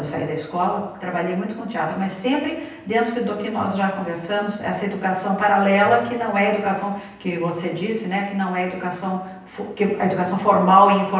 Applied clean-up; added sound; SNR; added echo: none; none; none; reverberation time 0.9 s.